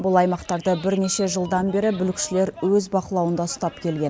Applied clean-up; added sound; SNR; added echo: none; none; none; none.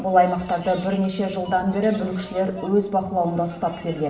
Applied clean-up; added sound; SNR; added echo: none; none; none; reverberation time 2.0 s.